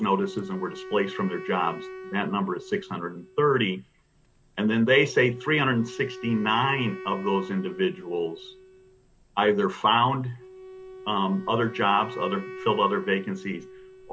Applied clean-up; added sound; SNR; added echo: none; Wind instrument, woodwind instrument; 15 dB; none.